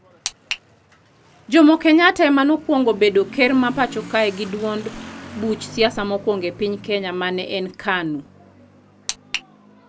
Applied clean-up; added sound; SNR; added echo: none; Motorcycle / Accelerating, revving, vroom; 20 dB; none.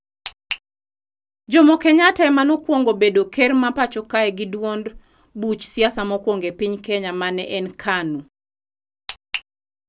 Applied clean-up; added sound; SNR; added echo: none; none; none; none.